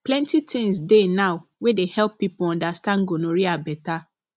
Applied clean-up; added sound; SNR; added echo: none; none; none; none.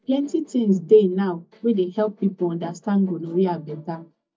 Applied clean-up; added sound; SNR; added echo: neural mask model DeepFilterNet 3.